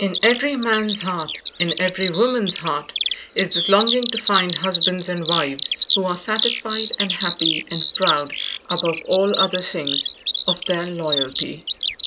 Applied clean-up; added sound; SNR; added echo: none; Bird vocalization, bird call, bird song; 2 dB; none.